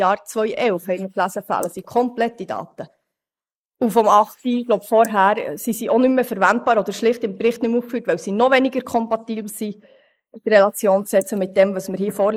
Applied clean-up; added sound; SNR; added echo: neural mask model Resemble Enhance denoiser.